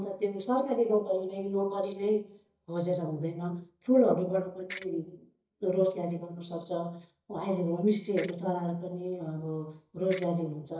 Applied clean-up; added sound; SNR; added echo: neural mask model DeepFilterNet 3.